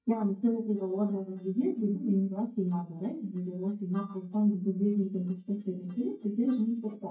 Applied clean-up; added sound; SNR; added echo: neural mask model DeepFilterNet 3.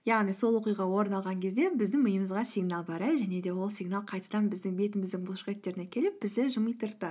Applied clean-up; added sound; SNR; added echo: none; none; none; none.